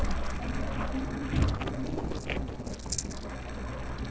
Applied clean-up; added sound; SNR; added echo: neural separator model SepFormer DNS4.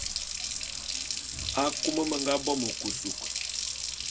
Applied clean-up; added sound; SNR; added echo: none; Water tap, faucet; 0 dB; reverberation time 0.2 s.